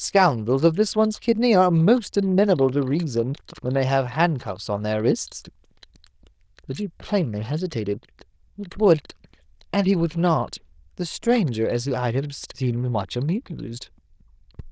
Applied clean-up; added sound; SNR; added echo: neural diffusion model UNIVERSE++.